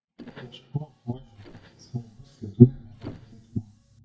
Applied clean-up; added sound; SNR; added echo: neural mask model DeepFilterNet 3.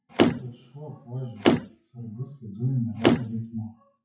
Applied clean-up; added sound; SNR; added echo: classical method WPE with log-MMSE.